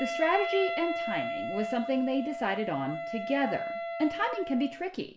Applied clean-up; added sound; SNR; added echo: none; Wind instrument, woodwind instrument; 4 dB; reverberation time 0.4 s.